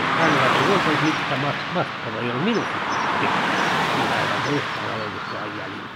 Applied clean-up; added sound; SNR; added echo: none; Car passing by / Traffic noise, roadway noise; -4 dB; none.